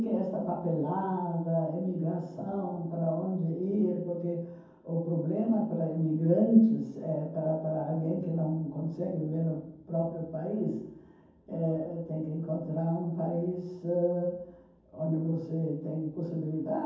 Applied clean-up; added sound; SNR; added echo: none; none; none; reverberation time 0.9 s.